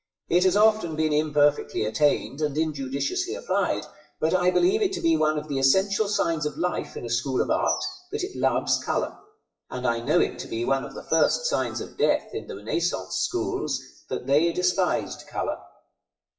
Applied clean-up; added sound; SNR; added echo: classical method WPE with log-MMSE.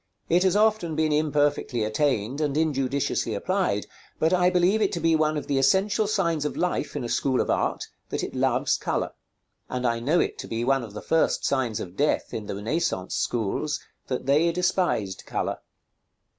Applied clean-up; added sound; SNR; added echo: none; none; none; none.